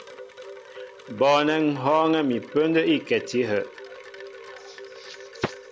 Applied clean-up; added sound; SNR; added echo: none; Wind chime; 16 dB; none.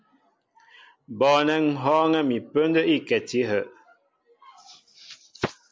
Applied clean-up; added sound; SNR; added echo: none; none; none; none.